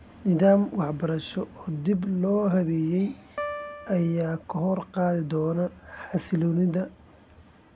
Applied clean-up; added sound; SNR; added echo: none; Piano; 12 dB; none.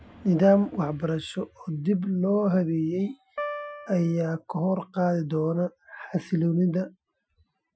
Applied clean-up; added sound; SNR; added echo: classical method Wiener filter.